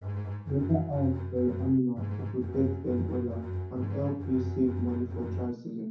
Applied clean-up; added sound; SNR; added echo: none; Bowed string instrument; 4 dB; reverberation time 0.6 s.